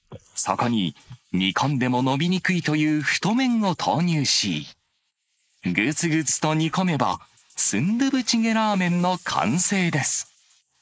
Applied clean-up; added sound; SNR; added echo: neural mask model Resemble Enhance denoiser.